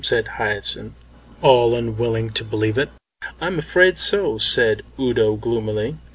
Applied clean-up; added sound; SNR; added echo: none; none; none; none.